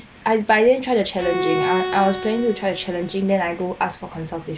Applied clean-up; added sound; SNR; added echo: none; Bowed string instrument; 7 dB; none.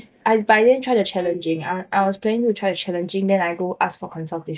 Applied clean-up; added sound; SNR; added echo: neural mask model DeepFilterNet 3.